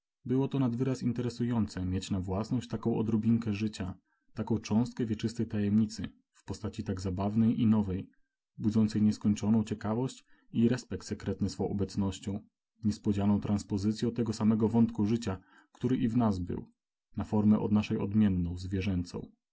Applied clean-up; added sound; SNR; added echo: none; none; none; none.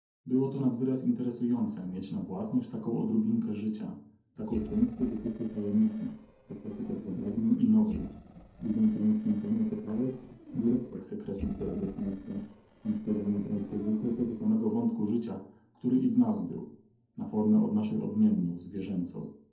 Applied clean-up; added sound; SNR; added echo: neural separator model SepFormer DNS4.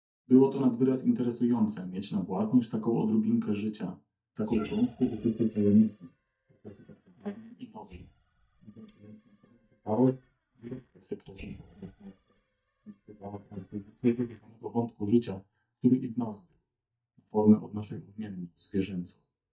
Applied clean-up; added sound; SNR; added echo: neural mask model DeepFilterNet 3.